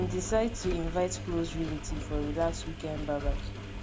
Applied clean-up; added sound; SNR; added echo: none; Engine; 3 dB; none.